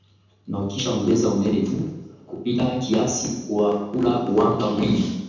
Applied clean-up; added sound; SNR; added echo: none; none; none; reverberation time 0.9 s.